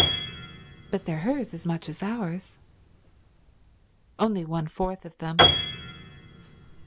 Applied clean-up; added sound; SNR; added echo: none; Piano; -2 dB; none.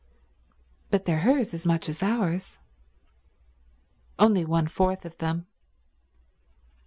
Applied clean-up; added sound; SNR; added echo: none; none; none; none.